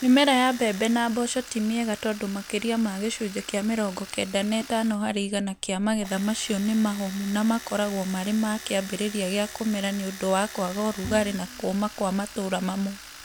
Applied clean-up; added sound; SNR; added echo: none; Domestic sounds, home sounds + Bowed string instrument; 16 dB; none.